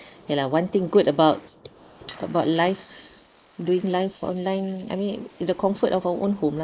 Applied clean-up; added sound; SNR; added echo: neural mask model Resemble Enhance denoiser.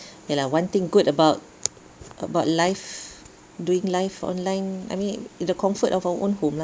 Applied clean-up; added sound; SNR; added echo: none; none; none; none.